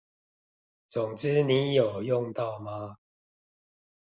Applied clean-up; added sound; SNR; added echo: none; none; none; none.